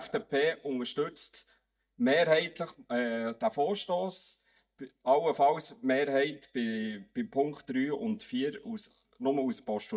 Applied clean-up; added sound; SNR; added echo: neural mask model DeepFilterNet 3.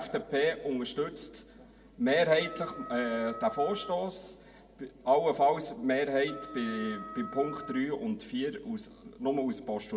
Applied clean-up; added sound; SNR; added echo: none; Wind instrument, woodwind instrument; 13 dB; reverberation time 1.2 s.